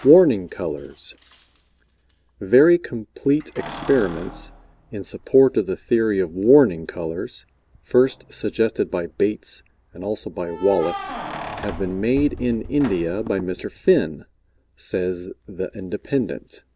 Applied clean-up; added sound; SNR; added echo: none; Keys jangling; 18 dB; none.